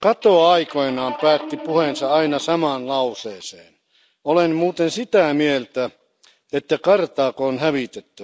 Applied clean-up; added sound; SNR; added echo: none; Guitar; 15 dB; none.